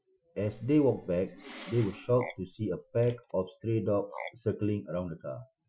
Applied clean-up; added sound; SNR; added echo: classical method Wiener filter.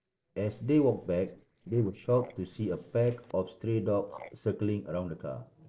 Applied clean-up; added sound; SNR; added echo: neural separator model SepFormer DNS4.